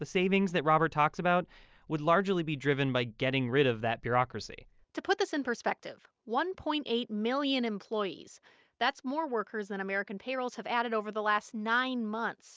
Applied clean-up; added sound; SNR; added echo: none; none; none; none.